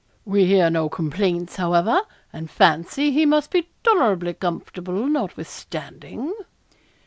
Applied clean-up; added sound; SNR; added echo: none; none; none; none.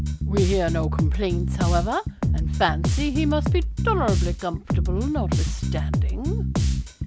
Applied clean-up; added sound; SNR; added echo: none; Bass guitar; -4 dB; none.